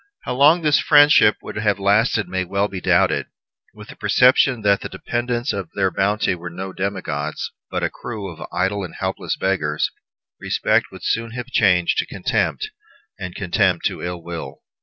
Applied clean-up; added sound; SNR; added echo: none; none; none; none.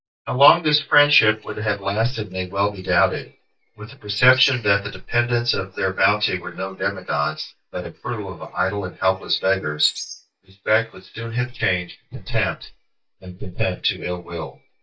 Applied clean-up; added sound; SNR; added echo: neural mask model DeepFilterNet 3.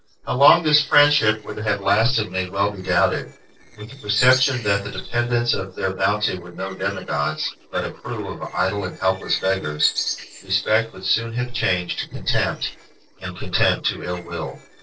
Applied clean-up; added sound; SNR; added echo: neural separator model SepFormer DNS4.